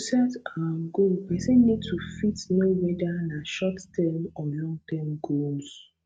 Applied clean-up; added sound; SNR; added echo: neural mask model RNNoise.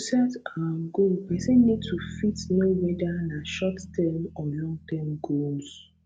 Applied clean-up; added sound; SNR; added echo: none; Bass guitar; 14 dB; none.